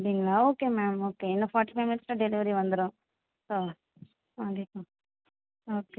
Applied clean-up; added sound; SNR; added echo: none; none; none; none.